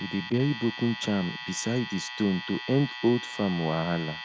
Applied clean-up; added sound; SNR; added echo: none; Alarm; 11 dB; none.